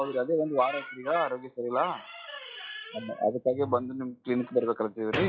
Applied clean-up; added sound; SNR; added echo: classical method log-MMSE.